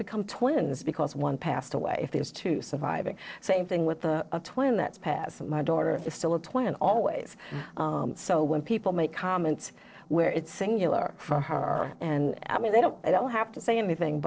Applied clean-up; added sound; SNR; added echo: neural separator model SepFormer DNS4.